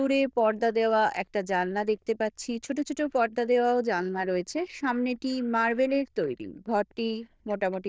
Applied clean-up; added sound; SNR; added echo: neural diffusion model UNIVERSE++.